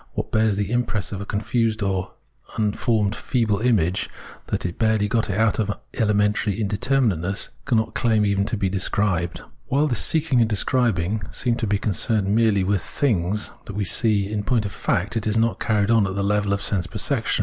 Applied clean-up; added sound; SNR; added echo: none; none; none; none.